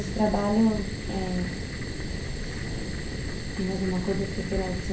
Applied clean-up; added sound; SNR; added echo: none; Fire; 3 dB; reverberation time 0.5 s.